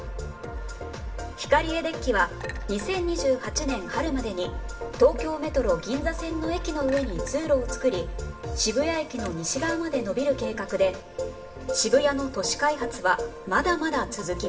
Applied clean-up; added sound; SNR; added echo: none; Chink, clink; 20 dB; reverberation time 0.6 s.